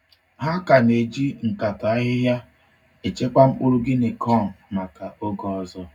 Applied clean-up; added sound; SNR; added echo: none; none; none; reverberation time 0.3 s.